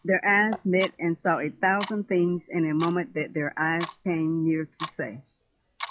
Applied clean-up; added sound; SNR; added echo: classical method log-MMSE.